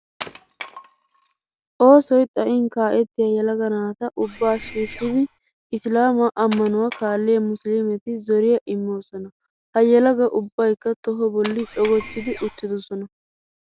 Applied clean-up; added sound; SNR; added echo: none; Wood + Mechanisms; 17 dB; none.